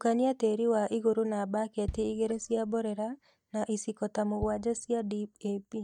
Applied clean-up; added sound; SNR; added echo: neural mask model DeepFilterNet 3.